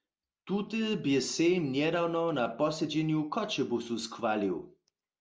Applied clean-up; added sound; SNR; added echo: none; none; none; none.